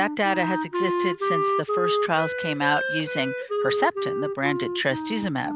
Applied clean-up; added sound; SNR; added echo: none; Wind instrument, woodwind instrument; 0 dB; none.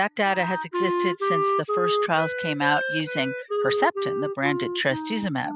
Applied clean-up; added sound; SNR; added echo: classical method spectral subtraction.